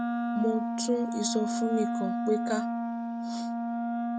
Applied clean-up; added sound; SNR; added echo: none; Wind instrument, woodwind instrument; -2 dB; none.